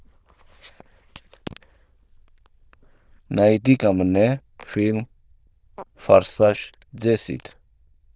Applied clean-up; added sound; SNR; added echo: neural diffusion model UNIVERSE++.